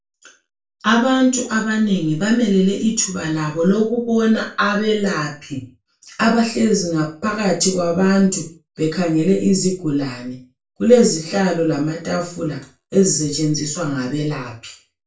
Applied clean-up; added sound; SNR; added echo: none; none; none; reverberation time 0.3 s.